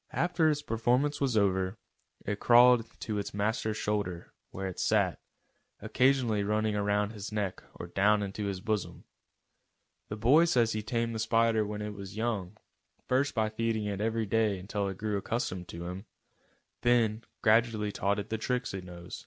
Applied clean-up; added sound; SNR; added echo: none; none; none; none.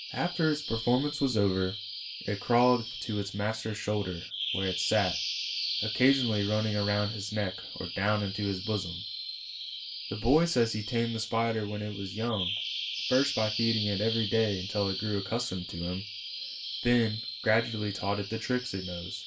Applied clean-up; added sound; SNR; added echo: none; Bird vocalization, bird call, bird song; 7 dB; reverberation time 0.2 s.